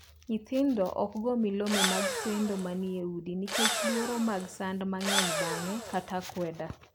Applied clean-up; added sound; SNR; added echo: none; Engine / Drill; 1 dB; none.